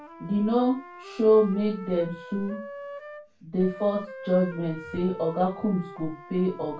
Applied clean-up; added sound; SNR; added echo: none; Wind instrument, woodwind instrument; 15 dB; reverberation time 0.2 s.